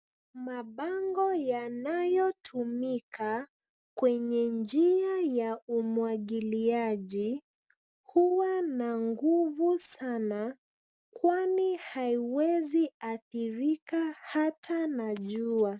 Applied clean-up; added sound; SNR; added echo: none; none; none; none.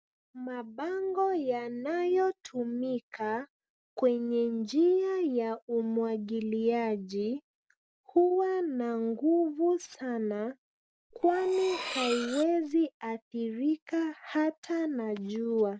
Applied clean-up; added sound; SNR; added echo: none; Cutlery, silverware; 9 dB; none.